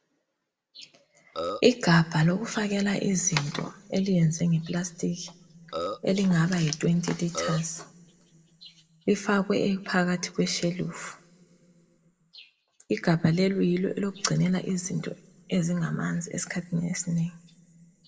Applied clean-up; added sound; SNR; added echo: none; Burping, eructation; 6 dB; reverberation time 1.7 s.